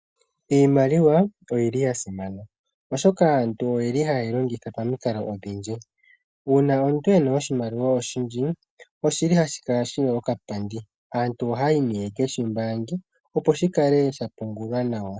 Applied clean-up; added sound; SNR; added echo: none; none; none; none.